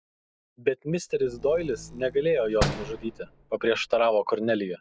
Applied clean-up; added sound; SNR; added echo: none; Slam; 9 dB; none.